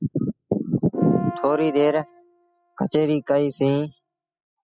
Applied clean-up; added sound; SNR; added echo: classical method spectral subtraction.